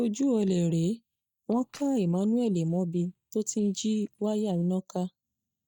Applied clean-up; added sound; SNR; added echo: neural mask model DeepFilterNet 3.